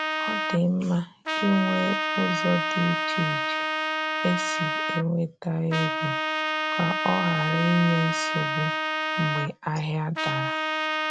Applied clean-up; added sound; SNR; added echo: none; Trumpet; 0 dB; none.